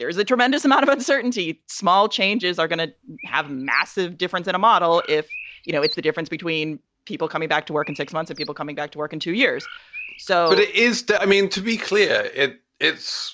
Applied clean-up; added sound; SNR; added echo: none; Bird; 16 dB; none.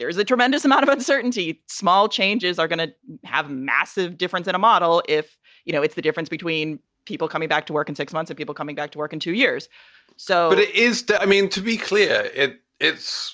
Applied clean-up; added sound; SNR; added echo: none; none; none; none.